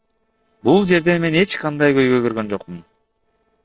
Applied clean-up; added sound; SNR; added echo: neural separator model SepFormer DNS4.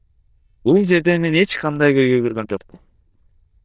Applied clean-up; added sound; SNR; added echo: neural diffusion model UNIVERSE++.